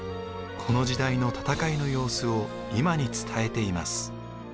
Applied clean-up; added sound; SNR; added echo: none; Wind instrument, woodwind instrument; 15 dB; none.